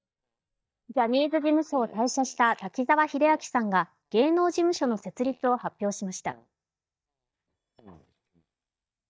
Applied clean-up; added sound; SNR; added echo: neural mask model DeepFilterNet 3.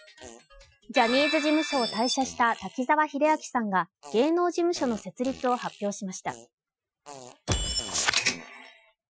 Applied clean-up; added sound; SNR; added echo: classical method Wiener filter.